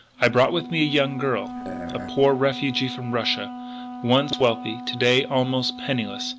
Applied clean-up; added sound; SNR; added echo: none; Burping, eructation + Wind instrument, woodwind instrument; 11 dB; none.